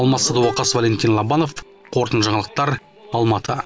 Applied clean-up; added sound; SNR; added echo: none; Plucked string instrument; 18 dB; none.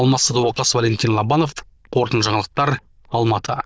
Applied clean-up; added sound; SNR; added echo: neural diffusion model UNIVERSE++.